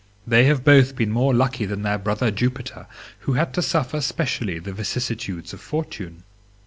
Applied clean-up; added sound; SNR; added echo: none; none; none; none.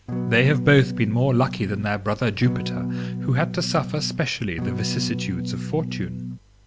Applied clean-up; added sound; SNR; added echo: none; Electric guitar / Strum; 5 dB; none.